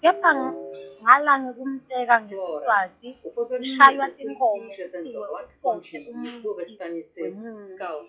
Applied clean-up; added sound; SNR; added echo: classical method log-MMSE.